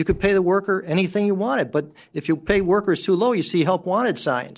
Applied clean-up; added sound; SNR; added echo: neural separator model SepFormer DNS4.